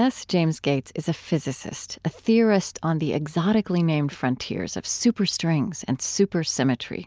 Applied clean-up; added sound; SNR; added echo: none; none; none; none.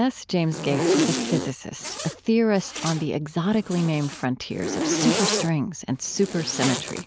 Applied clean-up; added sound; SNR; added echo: none; Zipper (clothing); 4 dB; none.